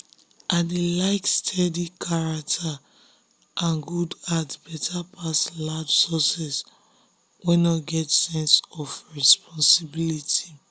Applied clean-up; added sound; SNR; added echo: none; none; none; none.